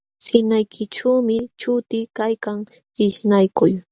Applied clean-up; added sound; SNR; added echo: none; none; none; none.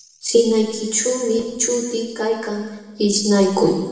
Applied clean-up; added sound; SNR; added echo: none; none; none; reverberation time 1.2 s.